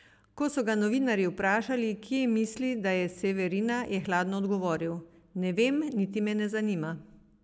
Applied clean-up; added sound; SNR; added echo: none; none; none; none.